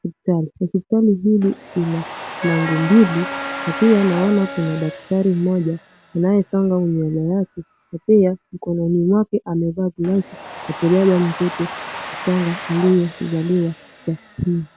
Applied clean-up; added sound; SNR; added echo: none; Wind instrument, woodwind instrument + Domestic sounds, home sounds; 13 dB; none.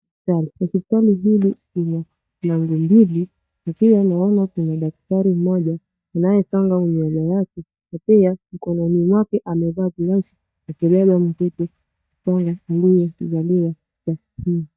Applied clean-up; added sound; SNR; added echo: neural mask model DeepFilterNet 3.